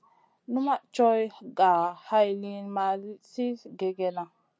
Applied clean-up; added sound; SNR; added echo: none; none; none; none.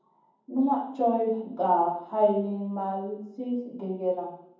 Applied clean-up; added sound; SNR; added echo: none; none; none; reverberation time 1.2 s.